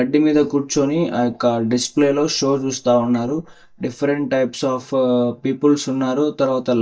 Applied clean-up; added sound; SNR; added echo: neural mask model DeepFilterNet 3.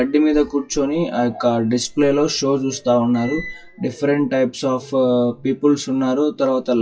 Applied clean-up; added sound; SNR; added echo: classical method WPE with log-MMSE.